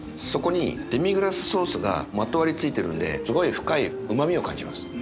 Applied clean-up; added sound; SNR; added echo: none; none; none; none.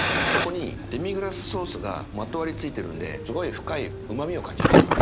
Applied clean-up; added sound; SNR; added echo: none; Fire; -5 dB; none.